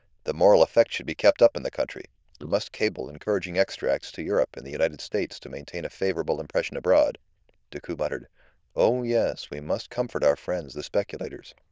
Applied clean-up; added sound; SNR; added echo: neural diffusion model UNIVERSE++.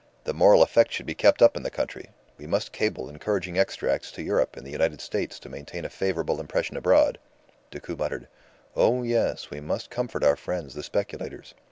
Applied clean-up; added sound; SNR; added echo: none; none; none; none.